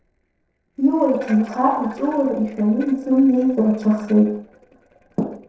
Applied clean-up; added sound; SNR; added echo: neural separator model SepFormer DNS4.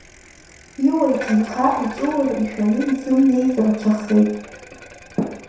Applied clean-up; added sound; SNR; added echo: none; Bicycle; 18 dB; reverberation time 0.7 s.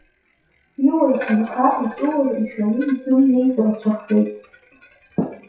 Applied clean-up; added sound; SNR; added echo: classical method WPE with log-MMSE.